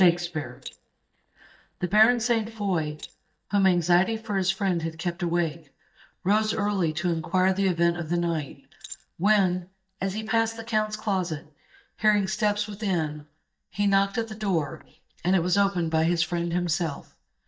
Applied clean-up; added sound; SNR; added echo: neural mask model DeepFilterNet 3.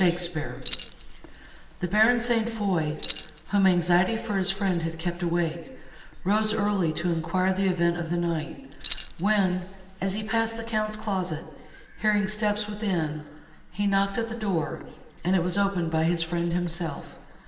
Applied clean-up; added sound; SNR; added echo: none; Keys jangling; 4 dB; reverberation time 1.2 s.